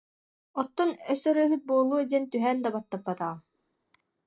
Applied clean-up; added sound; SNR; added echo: neural mask model DeepFilterNet 3.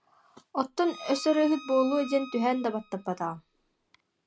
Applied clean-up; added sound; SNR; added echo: none; Bowed string instrument; 18 dB; none.